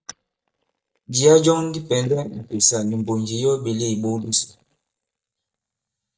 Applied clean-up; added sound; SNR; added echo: neural mask model DeepFilterNet 3.